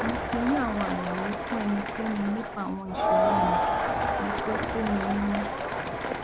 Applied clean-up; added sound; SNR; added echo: none; Crowd; -3 dB; none.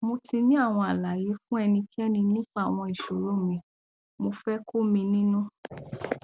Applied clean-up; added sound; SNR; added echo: none; none; none; none.